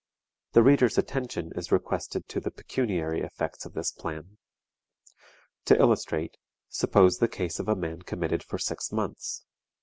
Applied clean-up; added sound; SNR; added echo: none; none; none; none.